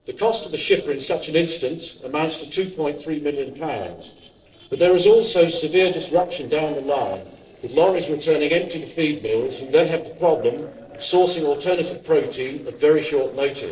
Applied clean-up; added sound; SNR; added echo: neural separator model SepFormer DNS4.